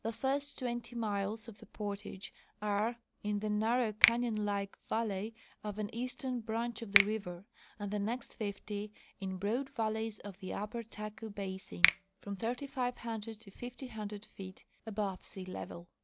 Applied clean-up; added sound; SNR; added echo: none; Finger snapping; 1 dB; none.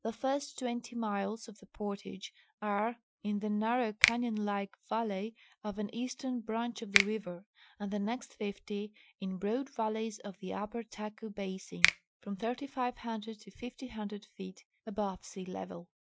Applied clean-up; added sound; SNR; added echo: classical method Wiener filter.